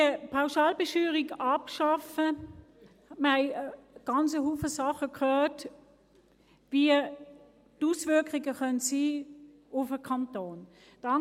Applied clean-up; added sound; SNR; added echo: none; none; none; none.